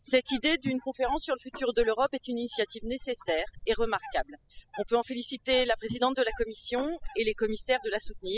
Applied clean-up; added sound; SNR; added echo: classical method spectral subtraction.